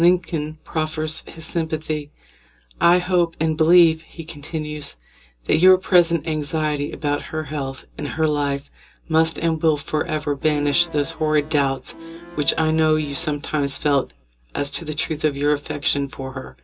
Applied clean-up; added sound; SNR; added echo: none; Accordion; 16 dB; reverberation time 0.2 s.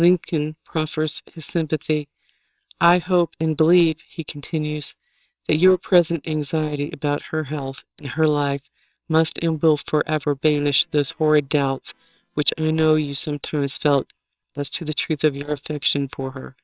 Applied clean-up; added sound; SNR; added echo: neural separator model SepFormer WHAMR!.